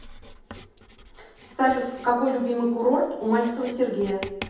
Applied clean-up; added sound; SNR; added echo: none; Writing; 17 dB; reverberation time 0.8 s.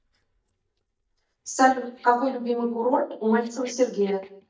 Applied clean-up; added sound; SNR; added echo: neural mask model DeepFilterNet 3.